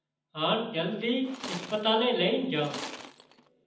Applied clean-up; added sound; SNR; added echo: none; Tools; 13 dB; reverberation time 0.8 s.